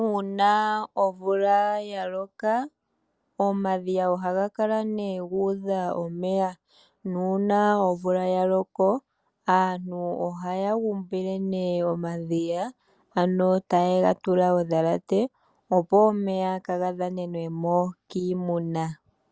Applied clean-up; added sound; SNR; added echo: none; none; none; none.